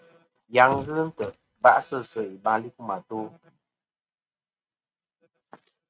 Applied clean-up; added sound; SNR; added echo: neural mask model RNNoise.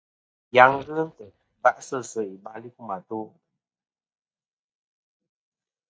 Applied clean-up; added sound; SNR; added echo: neural mask model DeepFilterNet 3.